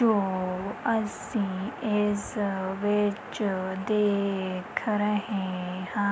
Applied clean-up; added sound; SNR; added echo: none; none; none; none.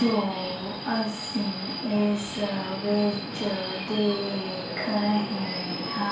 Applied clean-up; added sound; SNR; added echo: none; Subway, metro, underground; 7 dB; reverberation time 0.4 s.